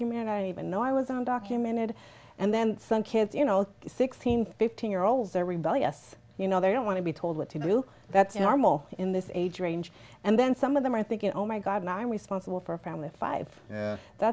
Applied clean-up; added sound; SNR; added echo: none; none; none; none.